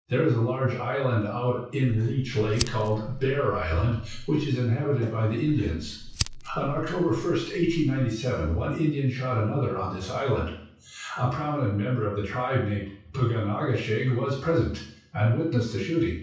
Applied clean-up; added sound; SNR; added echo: none; Fire; 11 dB; reverberation time 0.6 s.